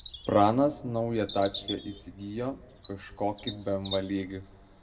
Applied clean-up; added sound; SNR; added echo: none; Bird vocalization, bird call, bird song; 10 dB; reverberation time 1.7 s.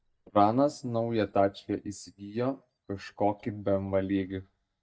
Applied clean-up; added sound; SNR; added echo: neural mask model DeepFilterNet 3.